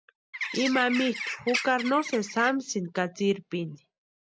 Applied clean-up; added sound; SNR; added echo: none; Bird; 6 dB; none.